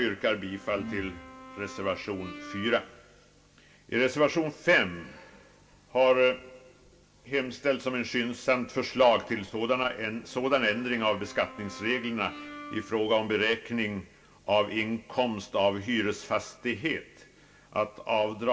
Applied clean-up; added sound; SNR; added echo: none; Brass instrument; 17 dB; reverberation time 0.2 s.